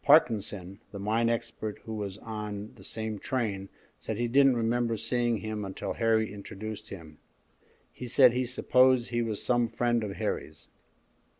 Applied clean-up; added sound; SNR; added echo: none; none; none; none.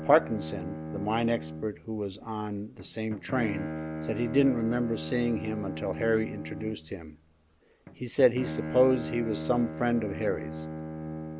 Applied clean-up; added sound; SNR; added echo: none; Bowed string instrument; 8 dB; none.